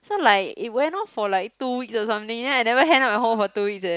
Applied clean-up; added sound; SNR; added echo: none; none; none; none.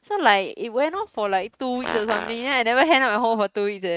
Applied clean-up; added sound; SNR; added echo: neural mask model RNNoise.